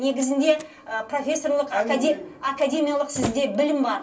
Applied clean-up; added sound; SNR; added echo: none; Slam; 16 dB; reverberation time 0.3 s.